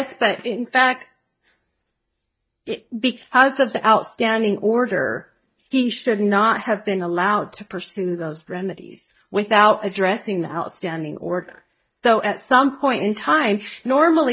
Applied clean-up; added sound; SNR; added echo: neural mask model DeepFilterNet 3.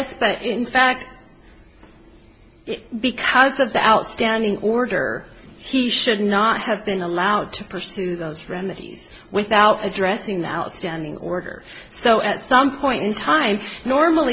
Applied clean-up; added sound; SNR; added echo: none; none; none; none.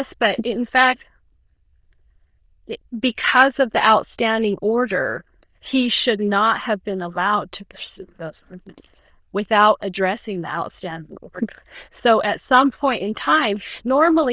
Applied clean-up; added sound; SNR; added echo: neural diffusion model UNIVERSE++.